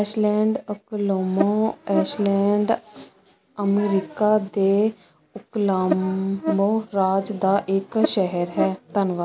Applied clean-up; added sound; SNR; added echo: none; Buzz; 6 dB; none.